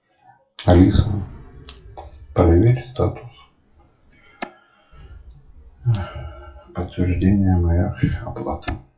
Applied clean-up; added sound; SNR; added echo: classical method WPE with log-MMSE.